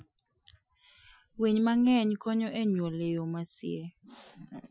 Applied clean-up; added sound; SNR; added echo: classical method Wiener filter.